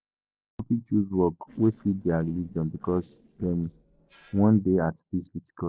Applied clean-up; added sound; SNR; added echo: neural separator model SepFormer DNS4.